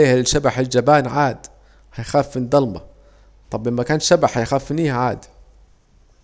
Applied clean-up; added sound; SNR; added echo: none; none; none; none.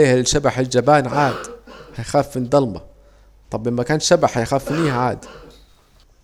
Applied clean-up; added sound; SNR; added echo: none; Cough; 16 dB; none.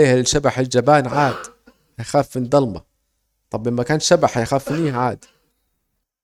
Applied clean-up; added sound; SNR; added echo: neural mask model RNNoise.